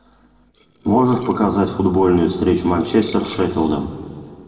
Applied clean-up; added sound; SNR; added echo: neural separator model SepFormer DNS4.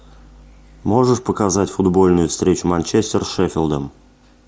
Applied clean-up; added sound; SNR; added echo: none; none; none; none.